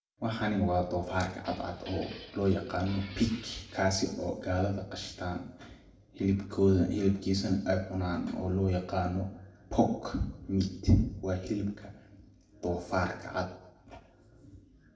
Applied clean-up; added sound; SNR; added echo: none; Glass; 19 dB; reverberation time 0.6 s.